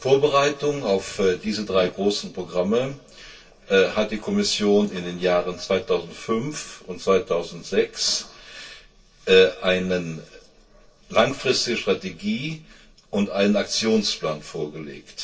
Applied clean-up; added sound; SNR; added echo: neural separator model SepFormer DNS4.